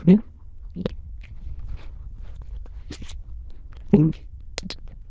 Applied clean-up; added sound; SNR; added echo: neural diffusion model UNIVERSE++.